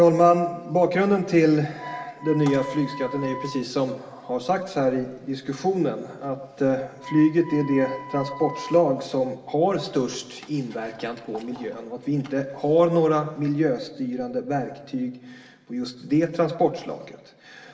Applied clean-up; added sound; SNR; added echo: none; Wind instrument, woodwind instrument; 16 dB; reverberation time 1.0 s.